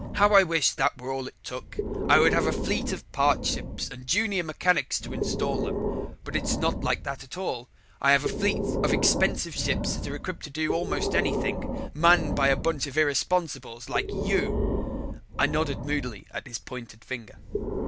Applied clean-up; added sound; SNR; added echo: none; Breathing; 3 dB; none.